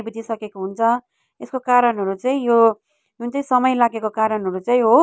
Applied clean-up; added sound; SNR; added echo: none; none; none; none.